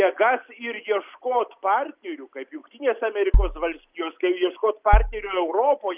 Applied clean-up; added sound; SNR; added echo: none; Bass drum; -3 dB; none.